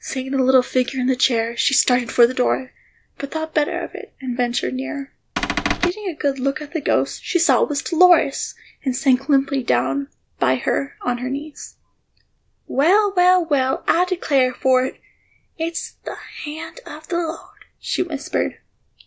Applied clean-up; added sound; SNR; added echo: none; Cupboard open or close / Door; 1 dB; none.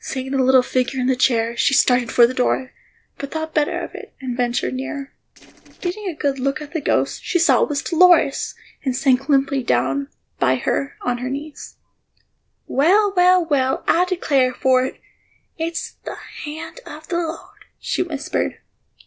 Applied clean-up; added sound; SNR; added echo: neural separator model SepFormer DNS4.